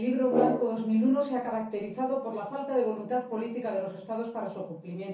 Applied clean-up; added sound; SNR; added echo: none; Brass instrument; 2 dB; reverberation time 0.6 s.